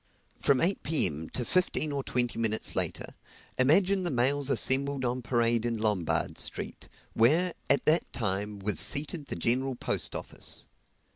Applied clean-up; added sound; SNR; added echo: none; none; none; none.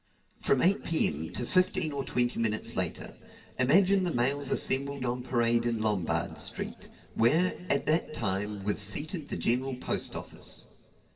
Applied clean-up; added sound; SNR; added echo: none; none; none; reverberation time 2.2 s.